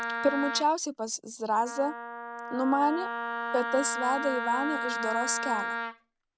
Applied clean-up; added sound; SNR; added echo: none; Wind instrument, woodwind instrument; 4 dB; none.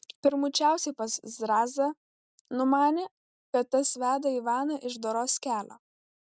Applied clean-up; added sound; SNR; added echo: none; none; none; none.